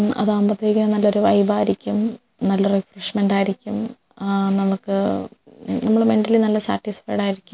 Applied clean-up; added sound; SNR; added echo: none; none; none; none.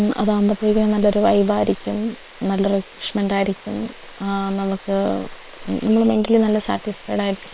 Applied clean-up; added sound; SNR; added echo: neural separator model SepFormer WHAM!.